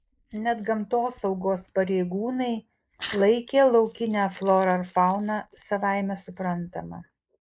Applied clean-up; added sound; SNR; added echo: neural mask model Resemble Enhance denoiser.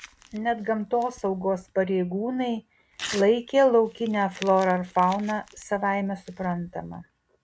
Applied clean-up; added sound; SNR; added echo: none; Crumpling, crinkling / Tearing; 19 dB; none.